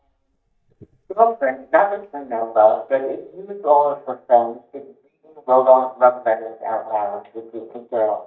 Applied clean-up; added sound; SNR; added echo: neural mask model DeepFilterNet 3.